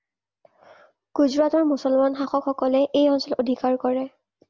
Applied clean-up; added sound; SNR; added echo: none; none; none; none.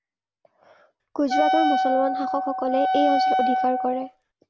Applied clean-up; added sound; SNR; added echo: none; Wind instrument, woodwind instrument; -3 dB; none.